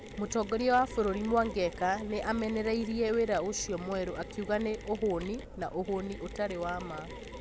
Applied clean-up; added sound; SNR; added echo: none; Mechanisms; 14 dB; none.